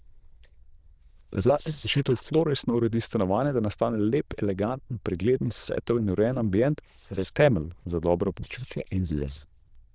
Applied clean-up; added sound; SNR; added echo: neural diffusion model UNIVERSE++.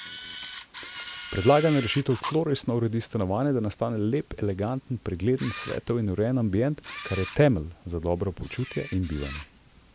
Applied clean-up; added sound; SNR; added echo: none; Camera; 15 dB; none.